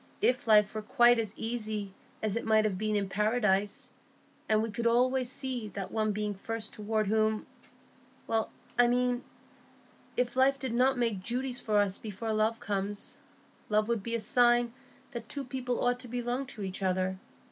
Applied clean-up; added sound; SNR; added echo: none; none; none; none.